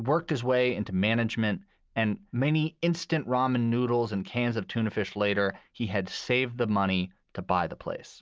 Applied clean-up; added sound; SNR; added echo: none; none; none; none.